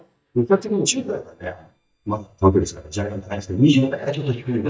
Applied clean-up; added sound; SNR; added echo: neural mask model DeepFilterNet 3.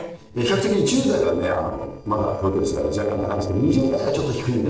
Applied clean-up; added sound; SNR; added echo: neural separator model SepFormer DNS4.